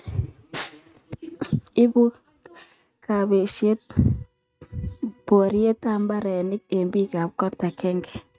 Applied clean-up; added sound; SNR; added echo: neural mask model RNNoise.